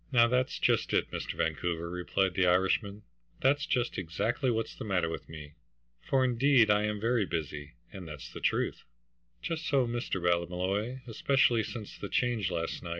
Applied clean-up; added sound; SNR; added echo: none; none; none; none.